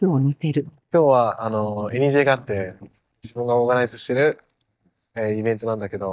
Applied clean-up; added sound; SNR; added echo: neural mask model DeepFilterNet 3.